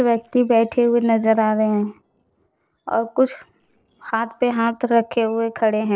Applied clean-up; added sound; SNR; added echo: neural separator model SepFormer DNS4.